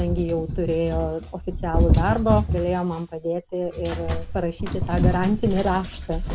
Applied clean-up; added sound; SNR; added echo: none; Cat; 0 dB; none.